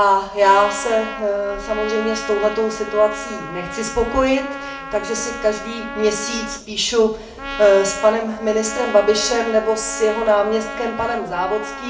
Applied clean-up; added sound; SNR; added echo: none; Trumpet; 11 dB; reverberation time 0.3 s.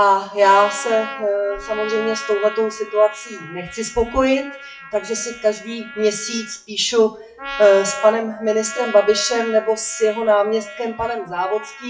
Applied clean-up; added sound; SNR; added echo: classical method WPE with log-MMSE.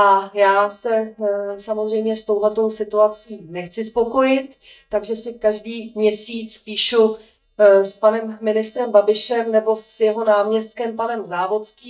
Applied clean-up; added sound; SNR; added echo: neural mask model DeepFilterNet 3.